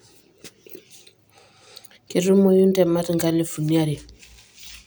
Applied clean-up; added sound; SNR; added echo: none; none; none; none.